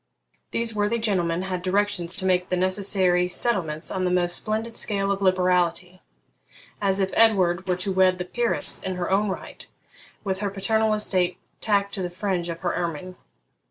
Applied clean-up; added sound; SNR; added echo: neural separator model SepFormer DNS4.